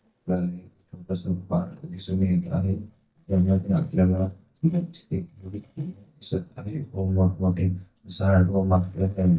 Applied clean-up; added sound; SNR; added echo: neural mask model DeepFilterNet 3.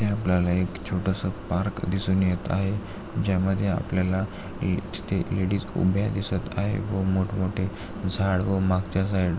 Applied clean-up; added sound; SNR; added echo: none; none; none; none.